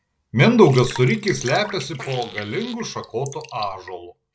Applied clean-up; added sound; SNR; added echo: none; Fart + Raindrop / Drip; 16 dB; none.